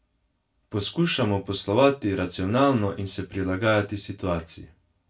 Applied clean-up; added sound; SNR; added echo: none; none; none; reverberation time 0.2 s.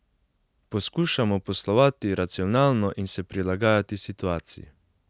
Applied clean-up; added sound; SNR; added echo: none; none; none; none.